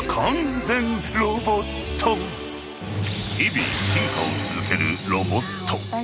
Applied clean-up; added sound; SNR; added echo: none; none; none; none.